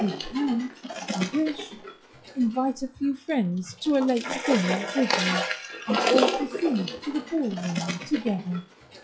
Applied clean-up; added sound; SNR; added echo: classical method log-MMSE.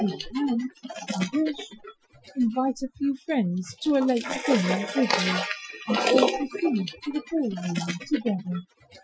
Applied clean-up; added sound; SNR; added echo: classical method Wiener filter.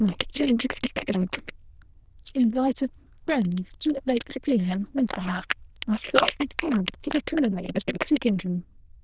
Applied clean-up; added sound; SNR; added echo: neural diffusion model UNIVERSE++.